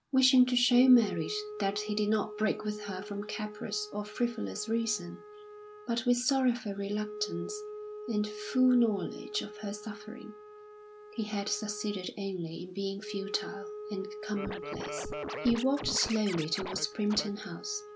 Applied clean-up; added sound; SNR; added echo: none; Wind instrument, woodwind instrument + Scratching (performance technique); 11 dB; none.